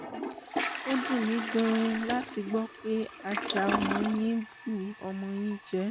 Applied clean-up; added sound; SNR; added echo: none; Toilet flush; 4 dB; none.